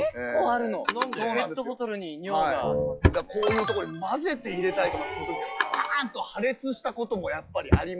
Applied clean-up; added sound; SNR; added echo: classical method log-MMSE.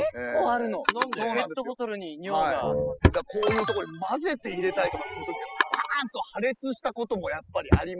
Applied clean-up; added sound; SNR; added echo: classical method spectral subtraction.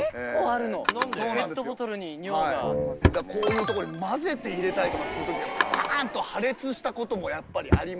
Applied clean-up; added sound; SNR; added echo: none; Wind instrument, woodwind instrument + Drawer open or close; 4 dB; none.